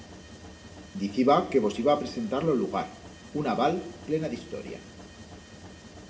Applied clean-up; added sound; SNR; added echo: none; Mechanisms; 17 dB; reverberation time 0.6 s.